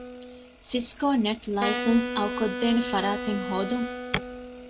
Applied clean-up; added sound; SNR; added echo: none; Wind instrument, woodwind instrument; 6 dB; none.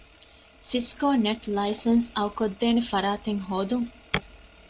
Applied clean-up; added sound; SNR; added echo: none; none; none; none.